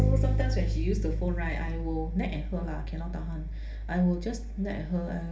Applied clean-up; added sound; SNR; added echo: none; Bass guitar; -2 dB; reverberation time 0.3 s.